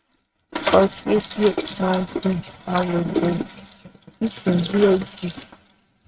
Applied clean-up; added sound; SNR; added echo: neural mask model RNNoise.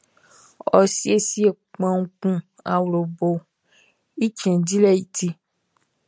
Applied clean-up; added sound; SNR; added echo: none; none; none; none.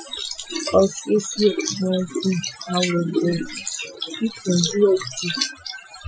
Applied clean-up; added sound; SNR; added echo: classical method Wiener filter.